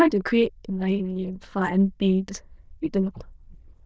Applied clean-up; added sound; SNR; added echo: neural diffusion model UNIVERSE++.